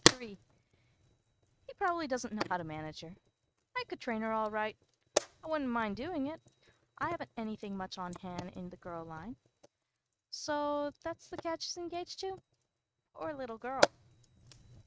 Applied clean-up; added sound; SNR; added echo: neural mask model RNNoise.